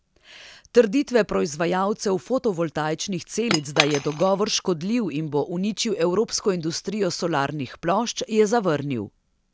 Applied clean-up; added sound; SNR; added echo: none; Cutlery, silverware / Chink, clink; 7 dB; none.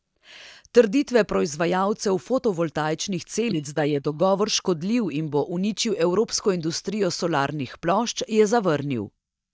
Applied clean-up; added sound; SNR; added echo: neural mask model DeepFilterNet 3.